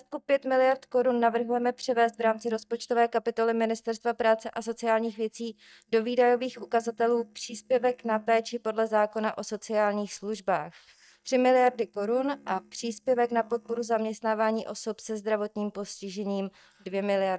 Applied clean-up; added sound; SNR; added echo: neural mask model DeepFilterNet 3.